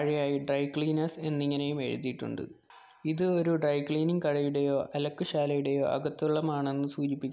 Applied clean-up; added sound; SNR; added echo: none; none; none; none.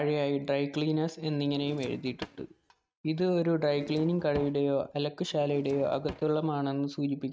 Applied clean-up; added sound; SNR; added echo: neural mask model RNNoise.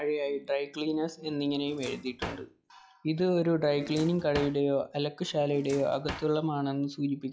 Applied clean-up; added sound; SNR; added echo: classical method log-MMSE.